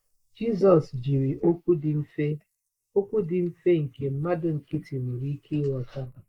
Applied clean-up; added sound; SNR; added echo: neural mask model Resemble Enhance denoiser.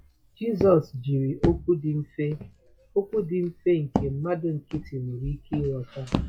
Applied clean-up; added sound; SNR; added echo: classical method log-MMSE.